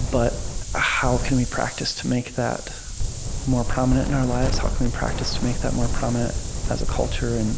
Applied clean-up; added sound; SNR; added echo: none; Wind; 1 dB; none.